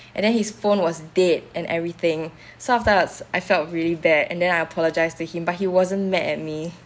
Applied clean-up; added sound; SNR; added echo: none; none; none; none.